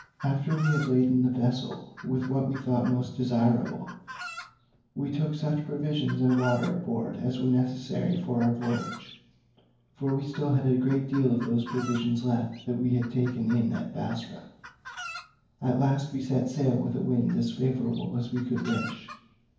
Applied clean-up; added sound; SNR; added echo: none; Chicken, rooster; 18 dB; reverberation time 0.9 s.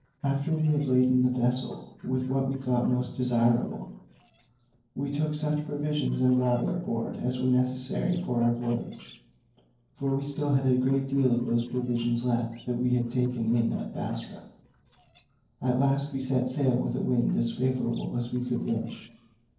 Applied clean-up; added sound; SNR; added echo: neural separator model SepFormer DNS4.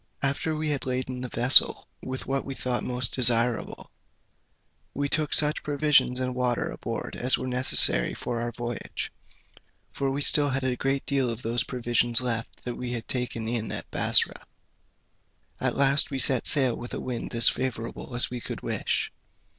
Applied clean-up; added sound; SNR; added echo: none; none; none; none.